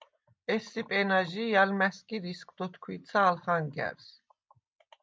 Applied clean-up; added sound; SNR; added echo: none; none; none; none.